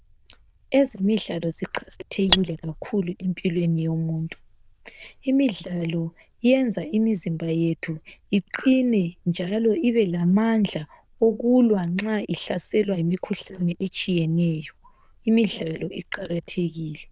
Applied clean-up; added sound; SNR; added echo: neural diffusion model UNIVERSE++.